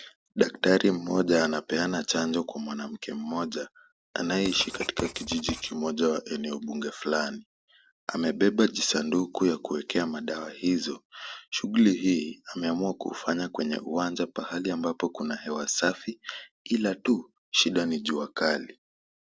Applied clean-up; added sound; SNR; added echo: neural separator model SepFormer DNS4.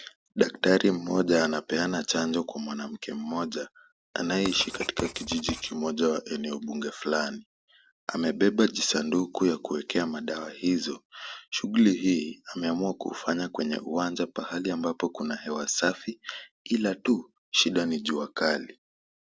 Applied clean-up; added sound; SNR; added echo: none; Writing; 12 dB; none.